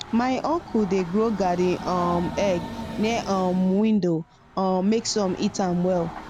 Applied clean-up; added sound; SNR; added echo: none; Train; 13 dB; none.